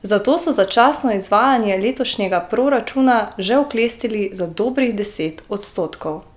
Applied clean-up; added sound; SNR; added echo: none; none; none; none.